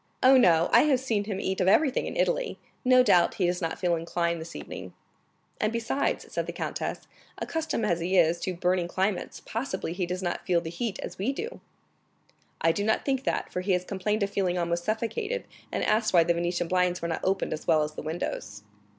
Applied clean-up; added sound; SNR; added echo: none; none; none; none.